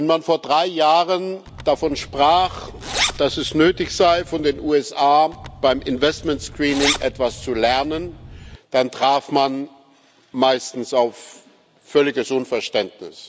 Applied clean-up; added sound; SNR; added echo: none; Zipper (clothing); 10 dB; none.